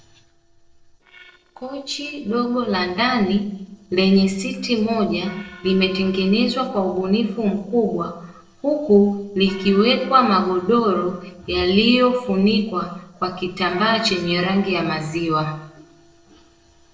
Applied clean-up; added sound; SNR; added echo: neural separator model SepFormer DNS4.